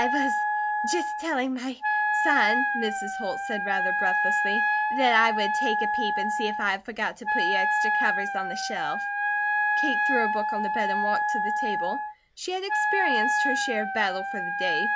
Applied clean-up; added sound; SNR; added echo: none; Wind instrument, woodwind instrument; -4 dB; none.